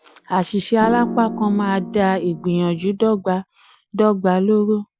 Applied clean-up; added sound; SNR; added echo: none; Piano; 9 dB; none.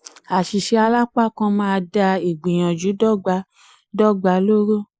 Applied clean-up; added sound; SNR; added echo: neural mask model Resemble Enhance denoiser.